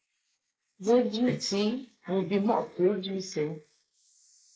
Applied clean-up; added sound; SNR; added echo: neural mask model Resemble Enhance denoiser.